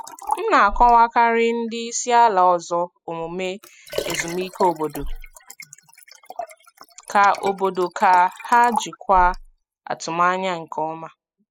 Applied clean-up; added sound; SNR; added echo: classical method spectral subtraction.